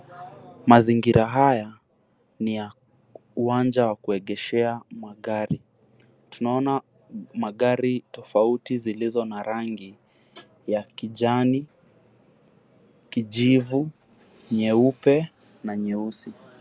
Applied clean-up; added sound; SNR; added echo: none; none; none; none.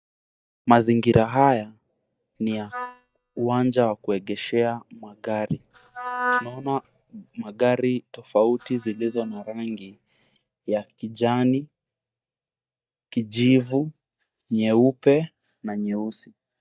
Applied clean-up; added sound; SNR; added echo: neural mask model DeepFilterNet 3.